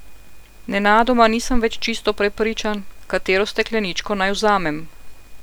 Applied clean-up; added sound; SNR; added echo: none; none; none; none.